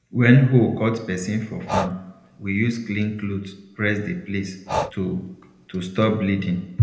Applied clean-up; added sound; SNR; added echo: none; Breathing; 12 dB; reverberation time 0.8 s.